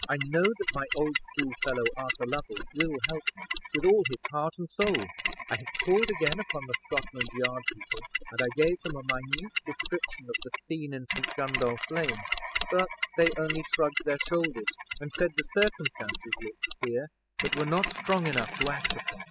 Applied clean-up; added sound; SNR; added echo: classical method spectral subtraction.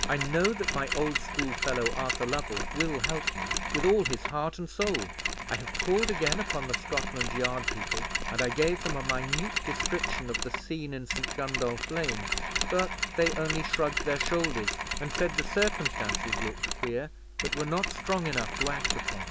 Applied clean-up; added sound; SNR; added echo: none; Mechanisms; 0 dB; none.